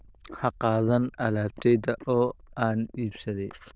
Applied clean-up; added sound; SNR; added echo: neural diffusion model UNIVERSE++.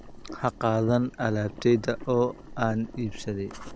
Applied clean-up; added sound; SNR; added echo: none; Boiling; 15 dB; none.